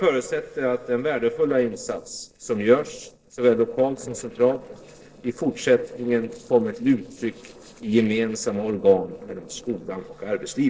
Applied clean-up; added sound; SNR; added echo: neural separator model SepFormer DNS4.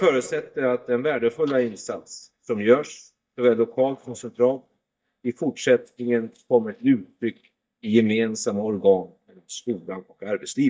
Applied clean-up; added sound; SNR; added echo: neural mask model DeepFilterNet 3.